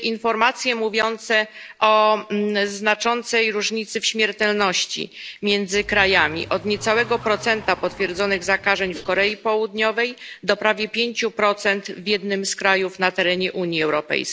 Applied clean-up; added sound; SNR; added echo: none; Car; 18 dB; none.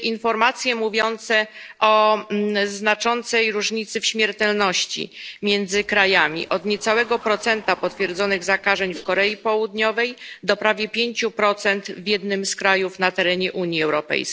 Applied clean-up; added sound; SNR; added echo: neural separator model SepFormer DNS4.